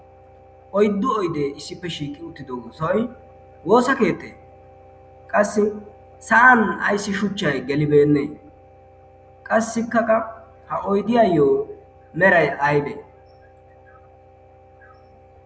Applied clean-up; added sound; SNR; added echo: none; none; none; none.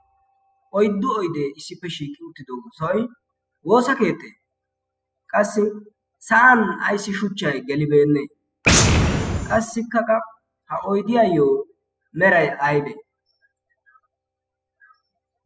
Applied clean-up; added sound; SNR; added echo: classical method spectral subtraction.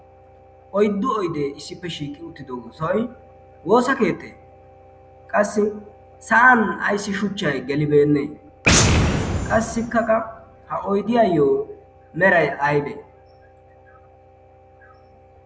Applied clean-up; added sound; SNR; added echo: none; Boom; 1 dB; none.